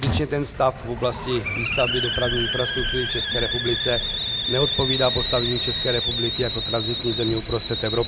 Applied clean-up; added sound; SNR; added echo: none; Hiss; -1 dB; none.